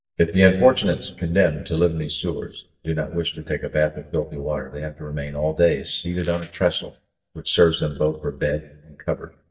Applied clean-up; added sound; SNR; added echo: neural mask model DeepFilterNet 3.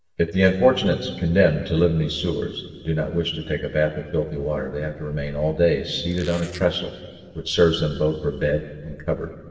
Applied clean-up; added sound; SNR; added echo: none; Squeak; 18 dB; reverberation time 2.3 s.